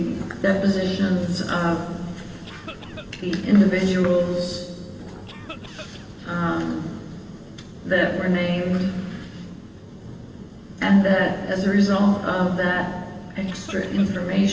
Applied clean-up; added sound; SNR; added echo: none; Cough; 18 dB; reverberation time 1.9 s.